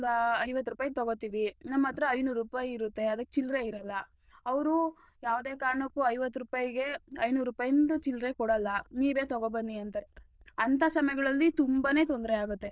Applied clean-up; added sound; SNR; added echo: neural diffusion model UNIVERSE++.